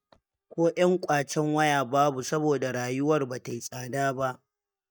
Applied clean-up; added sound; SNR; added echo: neural mask model DeepFilterNet 3.